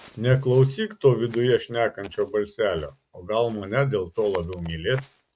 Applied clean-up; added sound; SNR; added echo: neural mask model RNNoise.